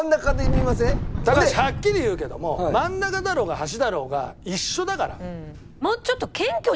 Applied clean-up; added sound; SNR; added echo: none; Thunder; 5 dB; none.